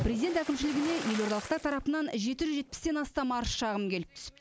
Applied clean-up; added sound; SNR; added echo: none; Splash, splatter; 12 dB; none.